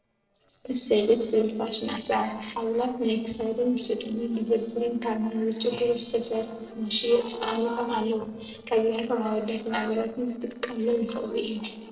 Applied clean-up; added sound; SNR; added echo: neural separator model SepFormer DNS4.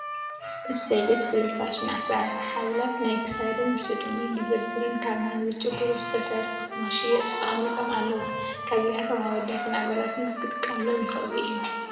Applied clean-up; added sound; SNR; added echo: none; Trumpet; 5 dB; reverberation time 2.0 s.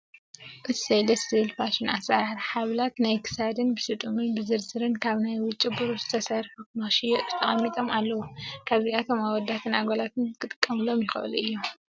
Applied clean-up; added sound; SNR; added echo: none; none; none; none.